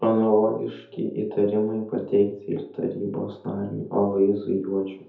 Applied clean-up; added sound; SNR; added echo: none; none; none; reverberation time 0.5 s.